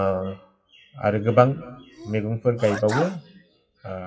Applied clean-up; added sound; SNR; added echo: classical method WPE with log-MMSE.